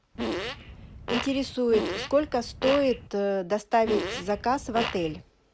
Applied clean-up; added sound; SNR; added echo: none; Fart; 6 dB; none.